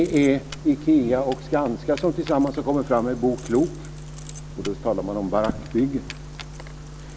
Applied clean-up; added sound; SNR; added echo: none; Keys jangling + Wind; 17 dB; none.